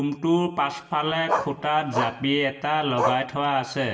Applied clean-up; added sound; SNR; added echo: none; Bark; 5 dB; reverberation time 0.9 s.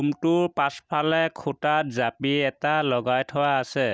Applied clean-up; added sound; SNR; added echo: none; none; none; none.